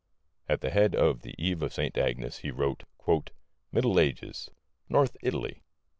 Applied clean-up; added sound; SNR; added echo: none; none; none; none.